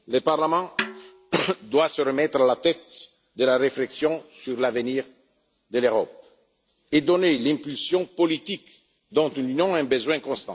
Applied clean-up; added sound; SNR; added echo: none; Snare drum; 12 dB; none.